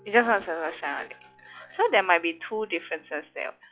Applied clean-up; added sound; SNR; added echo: classical method log-MMSE.